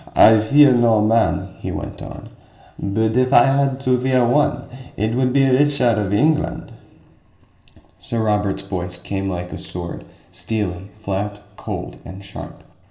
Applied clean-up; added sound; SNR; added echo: none; none; none; reverberation time 1.4 s.